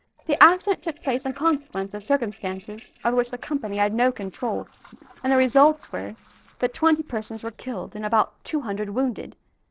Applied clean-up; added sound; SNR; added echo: neural separator model SepFormer DNS4.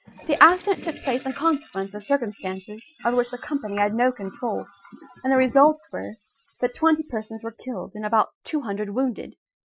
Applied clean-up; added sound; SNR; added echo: classical method Wiener filter.